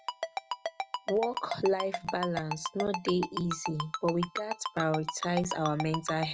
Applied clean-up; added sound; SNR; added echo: none; Ringtone; 5 dB; none.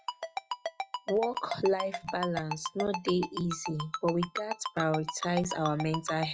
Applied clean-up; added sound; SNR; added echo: classical method log-MMSE.